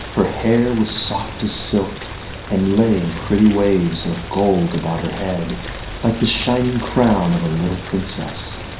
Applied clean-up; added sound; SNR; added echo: none; Rain; 11 dB; reverberation time 0.5 s.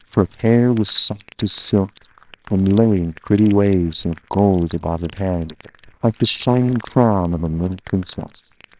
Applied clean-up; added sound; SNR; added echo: neural separator model SepFormer WHAMR!.